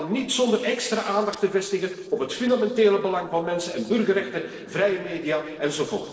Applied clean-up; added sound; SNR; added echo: neural separator model SepFormer DNS4.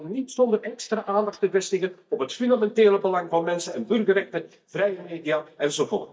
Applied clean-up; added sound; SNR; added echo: neural mask model DeepFilterNet 3.